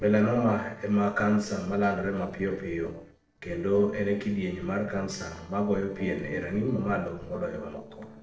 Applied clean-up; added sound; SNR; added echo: neural separator model SepFormer DNS4.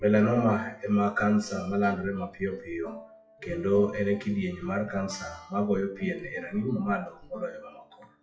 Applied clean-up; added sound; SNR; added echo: classical method WPE with log-MMSE.